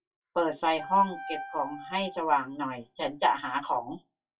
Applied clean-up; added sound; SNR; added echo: classical method WPE with log-MMSE.